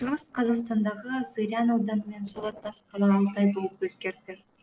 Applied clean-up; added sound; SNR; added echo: neural separator model SepFormer DNS4.